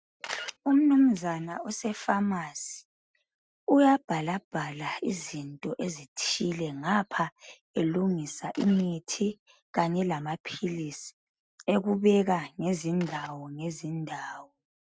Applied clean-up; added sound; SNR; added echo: neural mask model RNNoise.